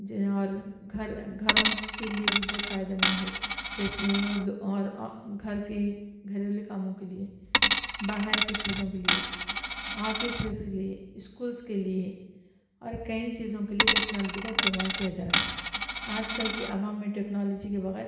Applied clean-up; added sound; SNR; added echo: none; Coin (dropping); -4 dB; reverberation time 0.9 s.